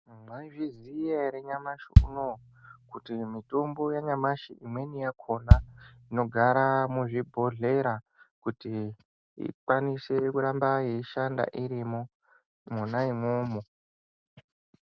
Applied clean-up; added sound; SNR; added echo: none; Bass drum; -4 dB; none.